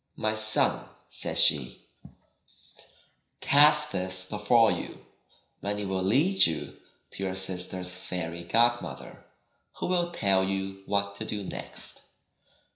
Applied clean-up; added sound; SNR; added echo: none; none; none; reverberation time 0.5 s.